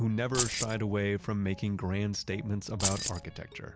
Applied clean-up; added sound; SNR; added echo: none; Keys jangling; 2 dB; none.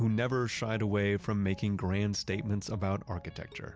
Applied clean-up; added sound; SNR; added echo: none; none; none; none.